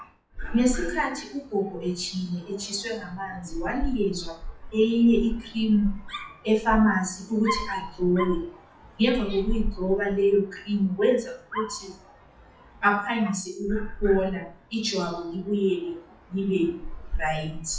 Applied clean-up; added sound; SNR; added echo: classical method WPE with log-MMSE.